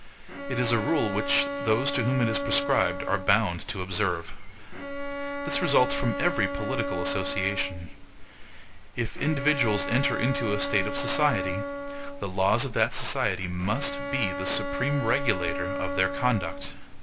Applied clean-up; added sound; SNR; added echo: none; Bowed string instrument; 6 dB; reverberation time 2.1 s.